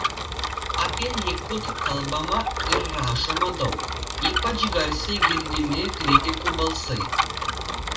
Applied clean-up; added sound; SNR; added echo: none; Bicycle; -2 dB; reverberation time 0.2 s.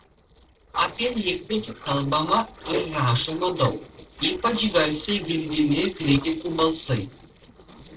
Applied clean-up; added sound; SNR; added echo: neural separator model SepFormer DNS4.